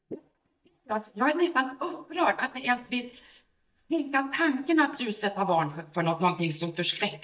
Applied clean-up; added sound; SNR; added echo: neural mask model DeepFilterNet 3.